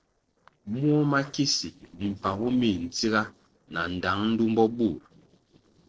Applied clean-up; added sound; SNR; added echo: neural separator model SepFormer DNS4.